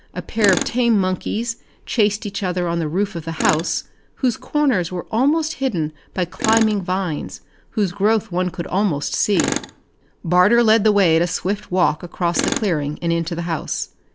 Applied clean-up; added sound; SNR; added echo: none; Tools; 11 dB; none.